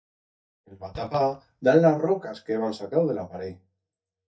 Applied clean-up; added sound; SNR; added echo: neural mask model DeepFilterNet 3.